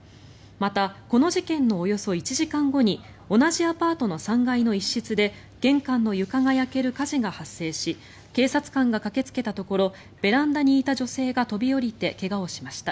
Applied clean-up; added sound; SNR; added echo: none; none; none; none.